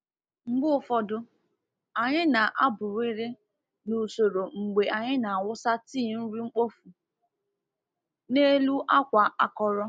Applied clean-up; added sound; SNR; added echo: none; none; none; none.